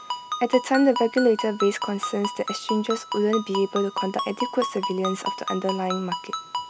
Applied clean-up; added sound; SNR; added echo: none; Ringtone; 7 dB; none.